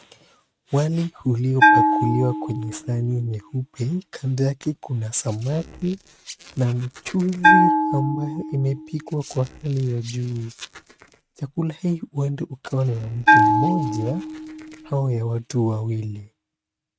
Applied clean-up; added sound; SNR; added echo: neural mask model RNNoise.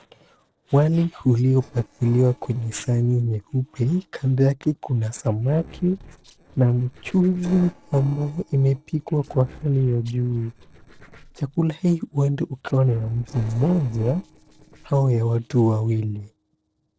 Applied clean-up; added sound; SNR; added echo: neural separator model SepFormer DNS4.